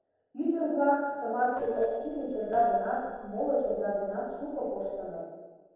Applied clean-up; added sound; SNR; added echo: neural separator model SepFormer DNS4.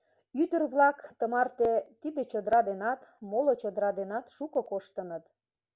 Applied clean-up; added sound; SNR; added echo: none; none; none; none.